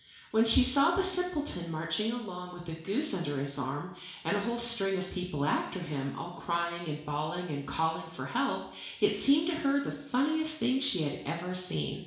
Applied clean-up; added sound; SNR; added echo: none; none; none; reverberation time 0.7 s.